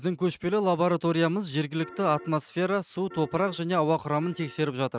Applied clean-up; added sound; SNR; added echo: neural mask model RNNoise.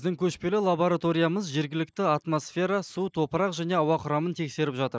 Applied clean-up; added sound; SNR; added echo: neural mask model Resemble Enhance denoiser.